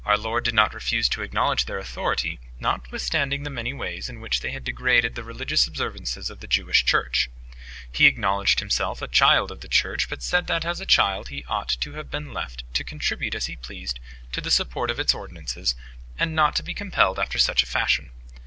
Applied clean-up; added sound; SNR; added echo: none; none; none; none.